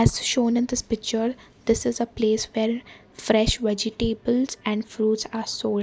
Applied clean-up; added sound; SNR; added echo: none; none; none; none.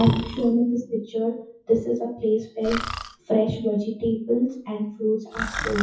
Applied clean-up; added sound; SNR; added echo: classical method WPE with log-MMSE.